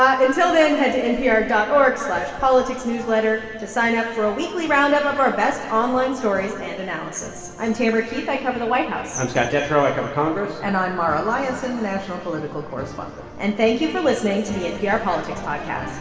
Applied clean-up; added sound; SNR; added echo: none; none; none; reverberation time 2.4 s.